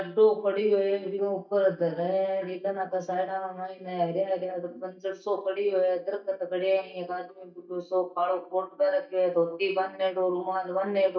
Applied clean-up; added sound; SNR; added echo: neural mask model DeepFilterNet 3.